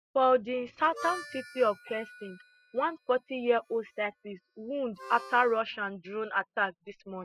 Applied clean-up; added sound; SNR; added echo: classical method spectral subtraction.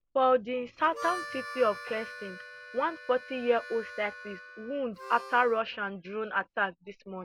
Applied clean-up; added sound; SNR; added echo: none; Harmonica; 14 dB; none.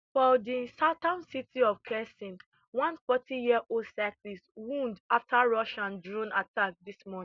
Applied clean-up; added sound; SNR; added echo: none; none; none; none.